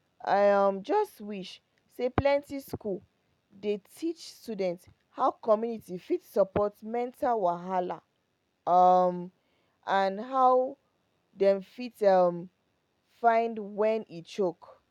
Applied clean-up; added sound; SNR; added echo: none; none; none; none.